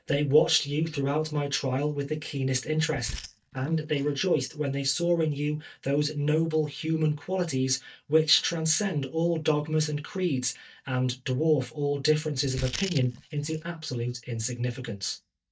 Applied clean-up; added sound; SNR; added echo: neural mask model DeepFilterNet 3.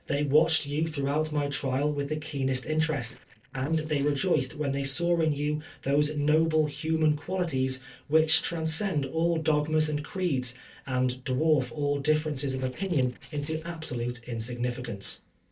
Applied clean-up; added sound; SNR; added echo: neural separator model SepFormer DNS4.